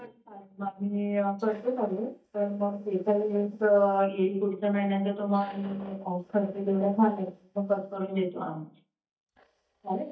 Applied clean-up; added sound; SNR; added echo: neural mask model DeepFilterNet 3.